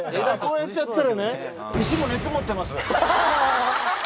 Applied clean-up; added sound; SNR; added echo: none; none; none; none.